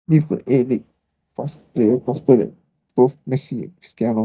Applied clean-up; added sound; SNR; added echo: neural mask model DeepFilterNet 3.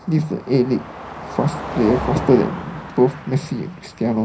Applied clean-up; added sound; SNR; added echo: none; Car passing by; 11 dB; reverberation time 0.4 s.